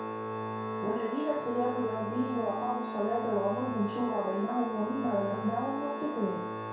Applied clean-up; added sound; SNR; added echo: none; Organ; 4 dB; reverberation time 0.6 s.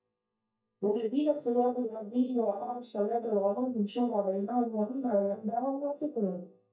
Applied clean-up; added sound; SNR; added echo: neural mask model DeepFilterNet 3.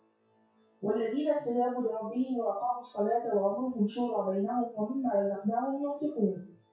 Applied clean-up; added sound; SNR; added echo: classical method WPE with log-MMSE.